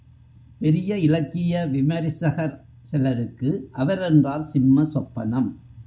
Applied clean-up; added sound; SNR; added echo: none; none; none; none.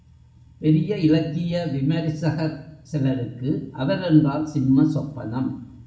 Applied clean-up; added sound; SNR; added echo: none; none; none; reverberation time 0.7 s.